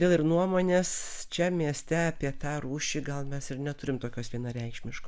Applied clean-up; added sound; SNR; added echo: none; none; none; none.